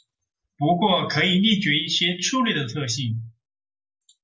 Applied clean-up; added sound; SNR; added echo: none; none; none; none.